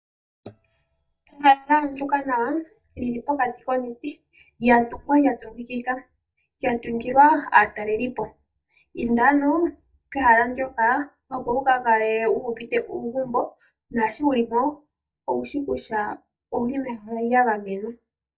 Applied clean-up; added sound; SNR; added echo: neural mask model DeepFilterNet 3.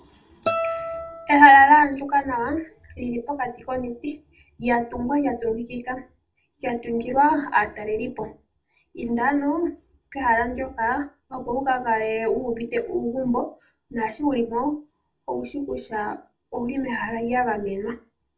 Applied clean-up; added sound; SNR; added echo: none; Guitar; 9 dB; reverberation time 0.2 s.